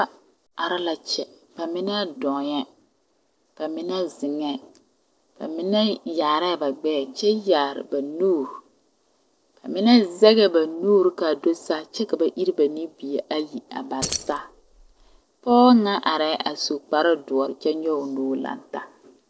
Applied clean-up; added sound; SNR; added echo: neural separator model SepFormer DNS4.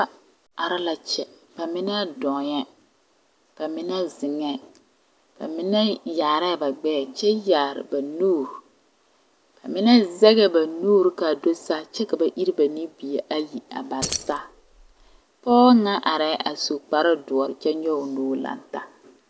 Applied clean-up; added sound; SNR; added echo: none; Keys jangling; 10 dB; none.